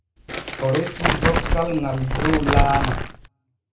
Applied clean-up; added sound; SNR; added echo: none; Crumpling, crinkling; -2 dB; reverberation time 0.3 s.